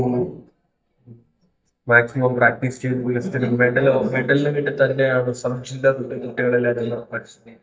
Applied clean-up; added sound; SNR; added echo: neural mask model DeepFilterNet 3.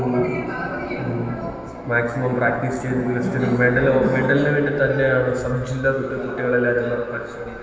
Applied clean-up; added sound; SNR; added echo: none; Thunder; 13 dB; reverberation time 2.5 s.